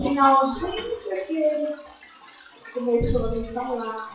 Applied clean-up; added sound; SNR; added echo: classical method WPE with log-MMSE.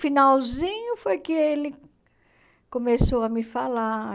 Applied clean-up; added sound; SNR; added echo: none; none; none; none.